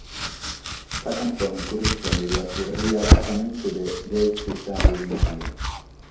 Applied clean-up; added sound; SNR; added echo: none; Domestic sounds, home sounds; -3 dB; reverberation time 0.9 s.